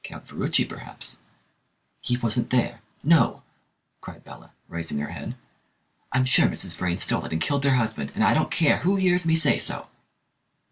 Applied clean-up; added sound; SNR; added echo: none; none; none; none.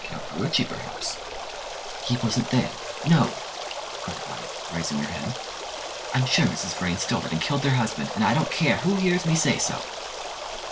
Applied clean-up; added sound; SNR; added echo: none; Stream; 7 dB; none.